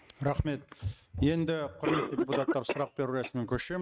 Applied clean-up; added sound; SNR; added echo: neural mask model RNNoise.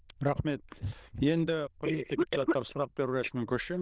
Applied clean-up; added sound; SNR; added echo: neural diffusion model UNIVERSE++.